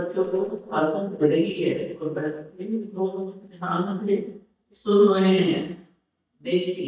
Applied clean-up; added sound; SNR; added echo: neural mask model DeepFilterNet 3.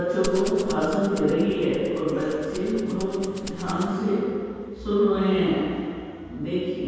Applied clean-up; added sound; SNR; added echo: none; Rattle (instrument); 14 dB; reverberation time 2.1 s.